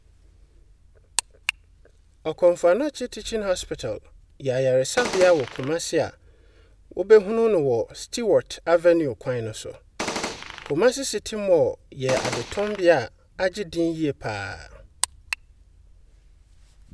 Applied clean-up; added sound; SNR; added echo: none; Gunshot, gunfire; 7 dB; none.